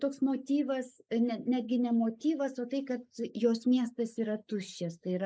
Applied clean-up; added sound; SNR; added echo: neural mask model Resemble Enhance denoiser.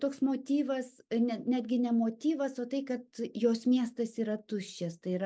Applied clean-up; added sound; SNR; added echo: none; none; none; none.